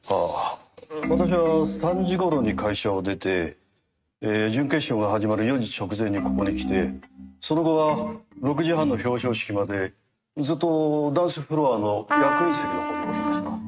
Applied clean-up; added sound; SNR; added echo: neural mask model RNNoise.